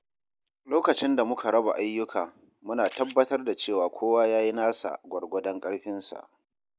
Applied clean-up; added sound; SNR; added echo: none; Camera; 15 dB; none.